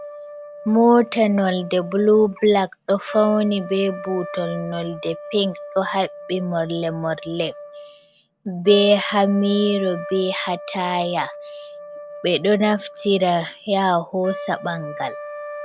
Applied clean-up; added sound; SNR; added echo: none; Trumpet; 14 dB; none.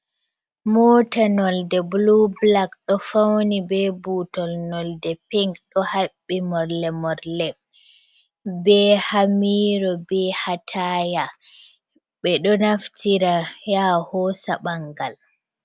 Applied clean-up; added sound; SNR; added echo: none; none; none; none.